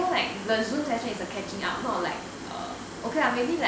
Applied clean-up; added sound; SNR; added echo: none; Fill (with liquid) / Water tap, faucet; 19 dB; none.